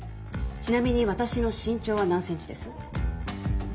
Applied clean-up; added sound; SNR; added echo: none; none; none; none.